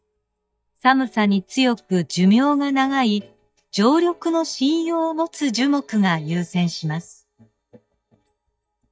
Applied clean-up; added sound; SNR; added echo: neural mask model DeepFilterNet 3.